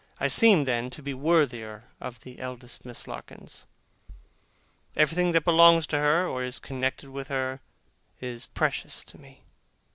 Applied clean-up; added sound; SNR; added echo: none; Bass drum; 18 dB; none.